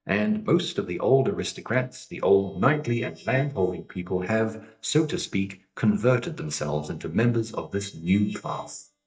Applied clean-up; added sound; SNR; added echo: neural mask model DeepFilterNet 3.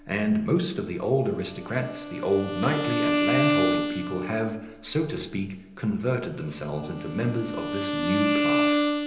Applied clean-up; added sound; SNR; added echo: none; Bowed string instrument; 0 dB; reverberation time 1.0 s.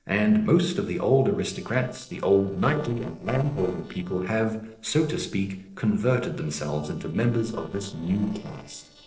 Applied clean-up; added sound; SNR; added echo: neural separator model SepFormer DNS4.